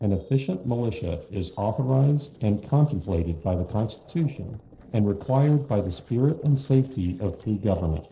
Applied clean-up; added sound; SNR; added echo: neural separator model SepFormer DNS4.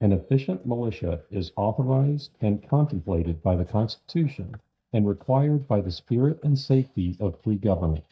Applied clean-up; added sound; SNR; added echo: neural mask model DeepFilterNet 3.